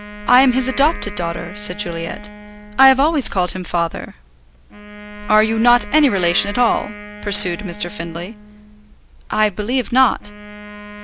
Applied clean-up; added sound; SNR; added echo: none; Wind instrument, woodwind instrument; 16 dB; none.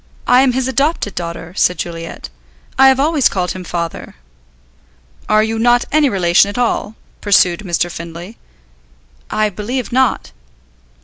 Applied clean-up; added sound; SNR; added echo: none; none; none; none.